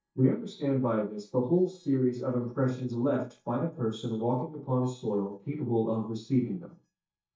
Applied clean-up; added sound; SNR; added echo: neural mask model DeepFilterNet 3.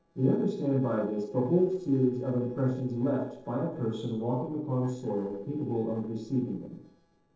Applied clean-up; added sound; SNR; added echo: neural separator model SepFormer DNS4.